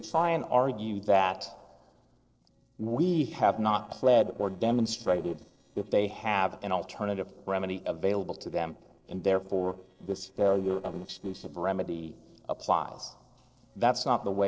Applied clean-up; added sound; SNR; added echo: neural separator model SepFormer DNS4.